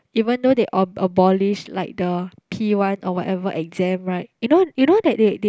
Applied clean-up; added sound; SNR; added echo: none; none; none; none.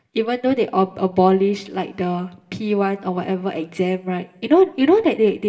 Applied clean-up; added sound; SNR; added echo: none; none; none; reverberation time 0.9 s.